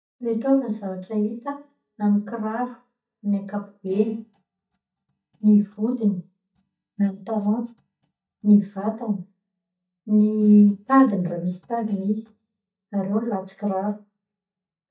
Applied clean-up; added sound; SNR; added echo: neural mask model DeepFilterNet 3.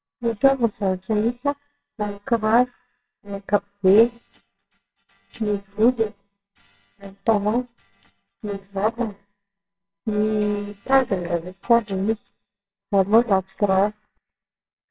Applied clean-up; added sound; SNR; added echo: neural separator model SepFormer WHAMR!.